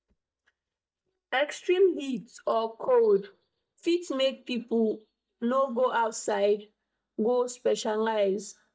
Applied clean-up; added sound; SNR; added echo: neural mask model DeepFilterNet 3.